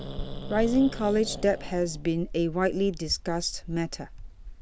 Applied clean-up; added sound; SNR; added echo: none; Growling; 9 dB; none.